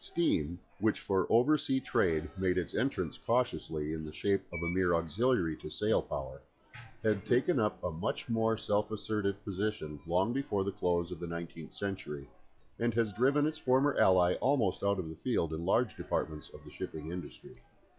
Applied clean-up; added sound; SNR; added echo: classical method log-MMSE.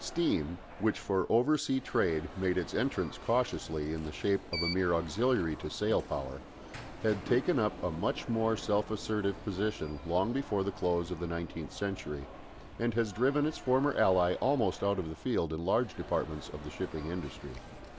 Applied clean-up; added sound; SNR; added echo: none; Alarm; 14 dB; none.